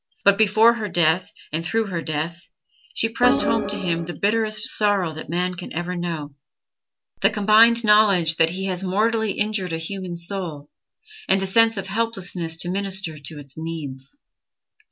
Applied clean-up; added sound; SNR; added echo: none; Organ; 1 dB; none.